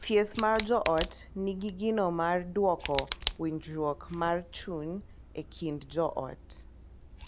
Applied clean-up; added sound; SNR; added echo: none; Tick; 11 dB; none.